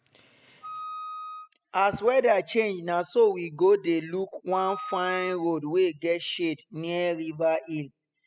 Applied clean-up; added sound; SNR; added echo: classical method spectral subtraction.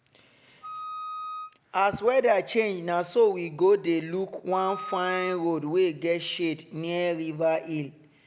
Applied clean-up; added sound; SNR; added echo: none; Wind instrument, woodwind instrument; 10 dB; none.